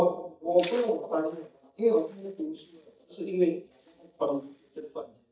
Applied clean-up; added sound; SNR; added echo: neural mask model DeepFilterNet 3.